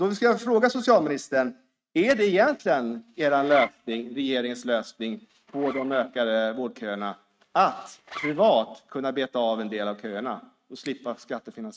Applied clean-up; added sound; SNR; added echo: neural mask model RNNoise.